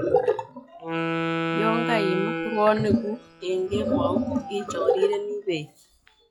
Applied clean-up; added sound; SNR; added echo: classical method log-MMSE.